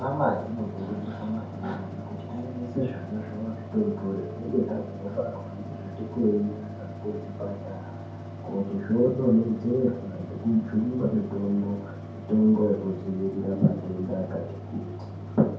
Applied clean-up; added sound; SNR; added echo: none; Mechanical fan; 10 dB; reverberation time 0.6 s.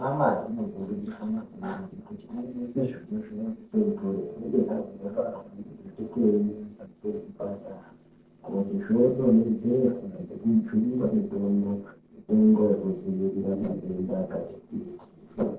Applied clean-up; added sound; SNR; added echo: neural separator model SepFormer DNS4.